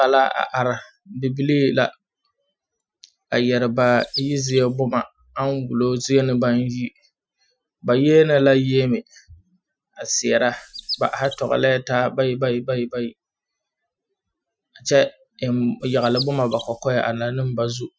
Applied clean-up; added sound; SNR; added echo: classical method Wiener filter.